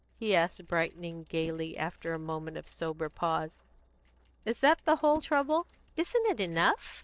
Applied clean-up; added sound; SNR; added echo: neural separator model SepFormer DNS4.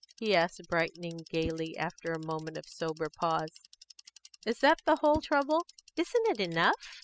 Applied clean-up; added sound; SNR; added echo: classical method spectral subtraction.